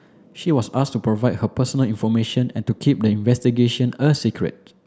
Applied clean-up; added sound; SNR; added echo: none; none; none; none.